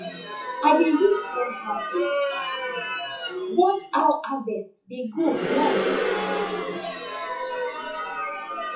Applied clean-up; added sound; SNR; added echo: classical method WPE with log-MMSE.